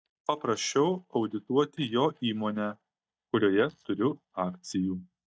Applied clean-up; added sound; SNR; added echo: neural mask model DeepFilterNet 3.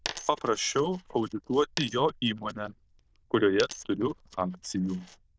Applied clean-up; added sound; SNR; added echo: neural diffusion model UNIVERSE++.